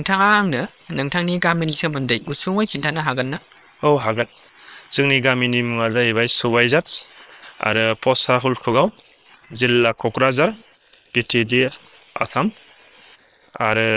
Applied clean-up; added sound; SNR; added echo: neural separator model SepFormer WHAM!.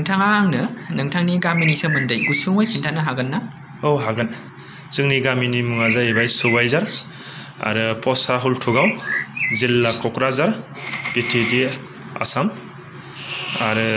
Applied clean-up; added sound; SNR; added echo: none; Bird; 5 dB; none.